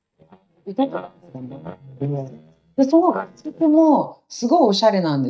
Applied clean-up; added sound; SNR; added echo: neural mask model DeepFilterNet 3.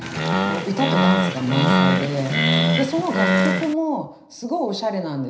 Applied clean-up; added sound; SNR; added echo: none; Animal; -5 dB; reverberation time 0.5 s.